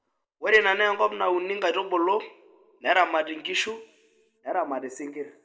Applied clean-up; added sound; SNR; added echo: none; none; none; reverberation time 0.4 s.